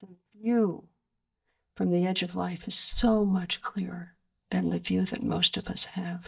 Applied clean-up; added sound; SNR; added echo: neural mask model DeepFilterNet 3.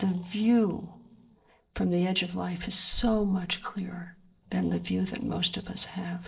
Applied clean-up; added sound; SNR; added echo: neural separator model SepFormer DNS4.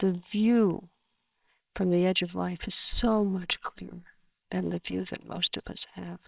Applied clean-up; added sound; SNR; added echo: neural separator model SepFormer WHAMR!.